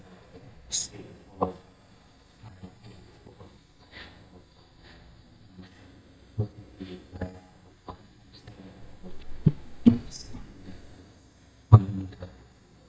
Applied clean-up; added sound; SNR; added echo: neural mask model DeepFilterNet 3.